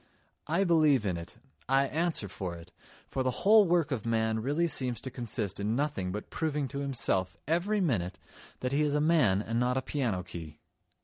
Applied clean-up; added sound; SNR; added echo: none; none; none; none.